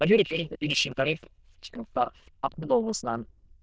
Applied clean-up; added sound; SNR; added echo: neural diffusion model UNIVERSE++.